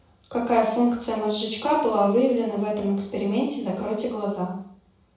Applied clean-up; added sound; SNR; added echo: none; none; none; reverberation time 0.7 s.